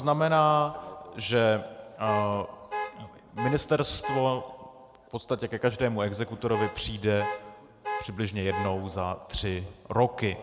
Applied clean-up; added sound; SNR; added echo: none; Alarm / Car; 8 dB; none.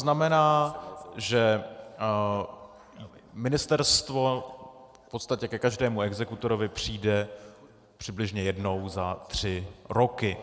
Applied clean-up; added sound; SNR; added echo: none; none; none; none.